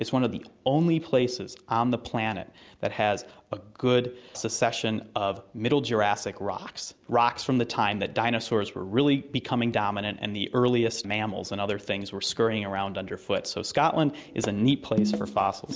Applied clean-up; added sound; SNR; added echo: none; none; none; none.